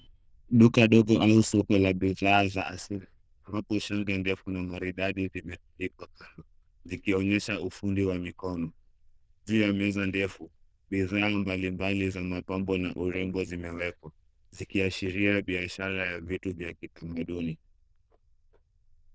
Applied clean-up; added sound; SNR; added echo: neural diffusion model UNIVERSE++.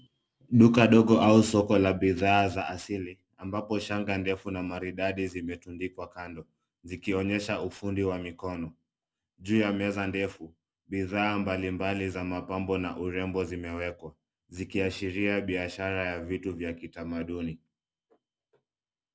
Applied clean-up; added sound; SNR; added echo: none; none; none; none.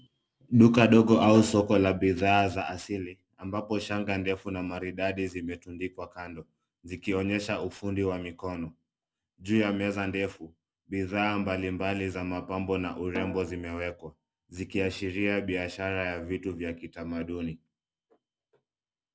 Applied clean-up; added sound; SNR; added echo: none; Snare drum; 16 dB; none.